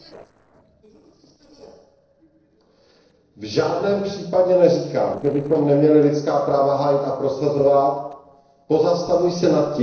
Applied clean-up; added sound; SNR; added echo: neural separator model SepFormer DNS4.